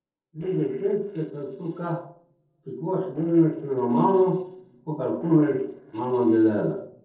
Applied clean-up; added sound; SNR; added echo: neural separator model SepFormer DNS4.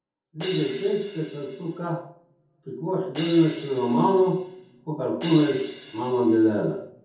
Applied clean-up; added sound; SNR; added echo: none; Crash cymbal; 17 dB; reverberation time 0.6 s.